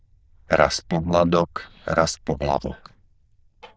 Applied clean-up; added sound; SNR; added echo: neural diffusion model UNIVERSE++.